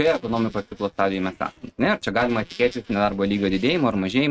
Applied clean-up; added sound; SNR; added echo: neural mask model RNNoise.